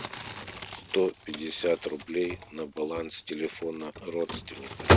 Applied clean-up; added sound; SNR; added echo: none; Crumpling, crinkling; -1 dB; none.